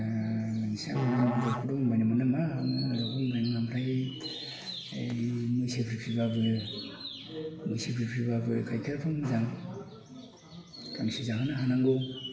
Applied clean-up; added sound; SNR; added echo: none; Musical instrument; 7 dB; reverberation time 2.2 s.